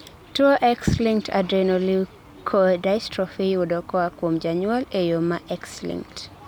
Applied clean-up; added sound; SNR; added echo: none; none; none; none.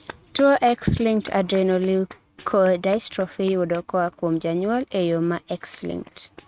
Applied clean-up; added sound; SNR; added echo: neural mask model RNNoise.